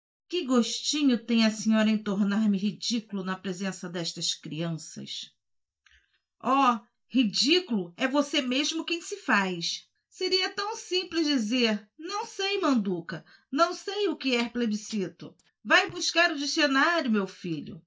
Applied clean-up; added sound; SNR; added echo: neural mask model DeepFilterNet 3.